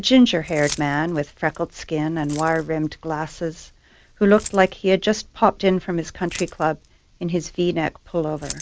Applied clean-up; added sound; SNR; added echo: none; Keys jangling; 20 dB; none.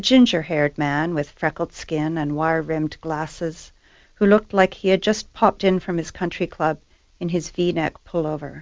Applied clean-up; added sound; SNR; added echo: none; none; none; none.